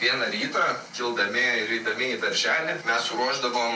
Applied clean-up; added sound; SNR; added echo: none; none; none; none.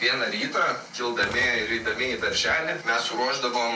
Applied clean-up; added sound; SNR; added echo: none; Typewriter; 17 dB; none.